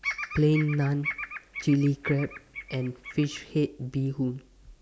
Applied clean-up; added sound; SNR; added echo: none; Bird vocalization, bird call, bird song; 10 dB; none.